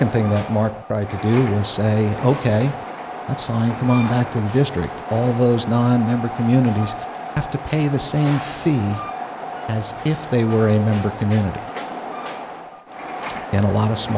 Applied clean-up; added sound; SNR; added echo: none; Train; 10 dB; none.